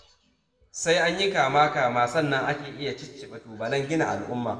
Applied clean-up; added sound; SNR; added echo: none; none; none; reverberation time 1.1 s.